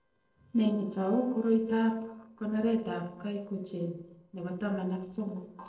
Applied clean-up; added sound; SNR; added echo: neural separator model SepFormer DNS4.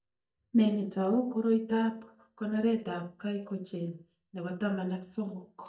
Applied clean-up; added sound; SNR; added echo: neural mask model DeepFilterNet 3.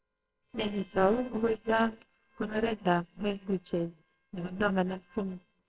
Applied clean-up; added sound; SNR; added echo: neural separator model SepFormer WHAMR!.